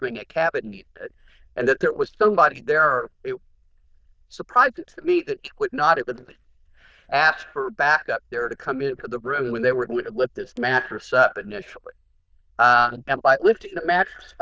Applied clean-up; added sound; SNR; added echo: neural diffusion model UNIVERSE++.